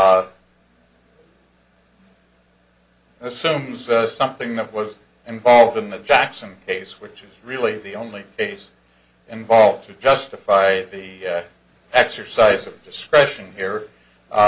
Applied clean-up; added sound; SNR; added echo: none; none; none; none.